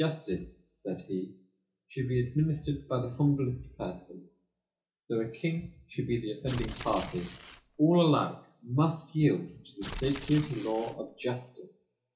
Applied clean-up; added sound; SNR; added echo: none; Tearing; 11 dB; reverberation time 0.4 s.